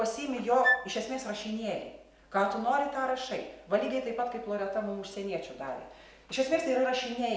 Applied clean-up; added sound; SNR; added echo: none; Wind instrument, woodwind instrument; 0 dB; none.